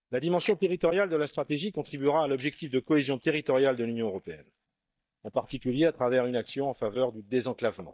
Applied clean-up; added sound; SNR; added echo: neural mask model DeepFilterNet 3.